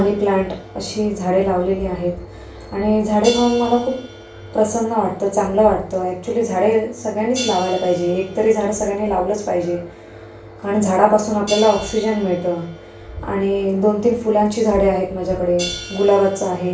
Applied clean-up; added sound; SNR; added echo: none; Hi-hat; 18 dB; reverberation time 0.3 s.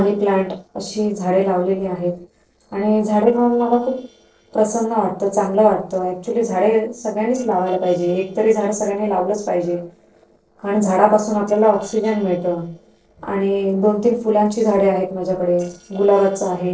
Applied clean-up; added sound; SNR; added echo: neural separator model SepFormer DNS4.